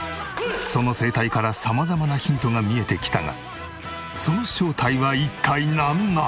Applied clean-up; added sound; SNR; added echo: none; none; none; none.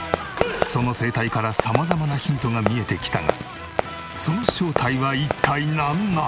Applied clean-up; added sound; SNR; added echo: none; Fireworks; 5 dB; none.